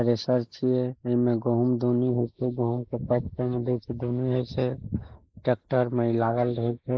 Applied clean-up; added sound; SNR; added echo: neural mask model Resemble Enhance denoiser.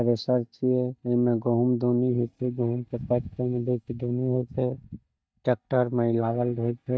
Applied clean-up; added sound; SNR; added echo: neural mask model DeepFilterNet 3.